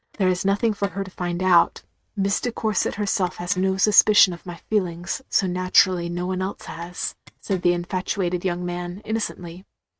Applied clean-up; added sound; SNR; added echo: neural mask model RNNoise.